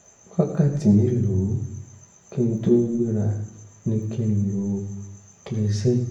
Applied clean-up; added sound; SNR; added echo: none; none; none; reverberation time 0.8 s.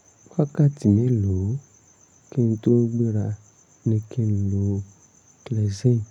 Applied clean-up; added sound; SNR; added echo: none; none; none; none.